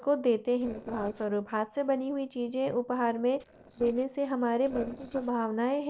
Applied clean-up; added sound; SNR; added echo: neural separator model SepFormer DNS4.